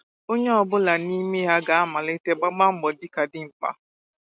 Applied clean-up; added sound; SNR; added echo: none; none; none; none.